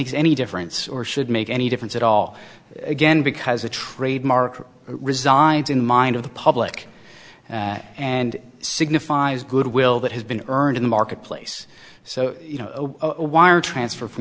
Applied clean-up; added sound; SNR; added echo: none; none; none; none.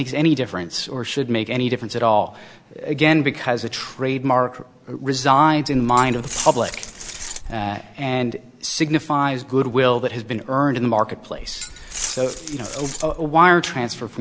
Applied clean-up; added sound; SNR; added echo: none; Glass; 12 dB; none.